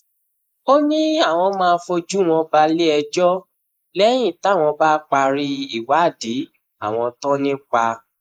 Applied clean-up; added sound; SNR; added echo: neural mask model Resemble Enhance denoiser.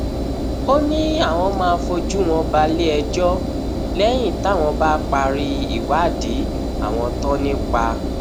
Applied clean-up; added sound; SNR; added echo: none; Engine; 2 dB; none.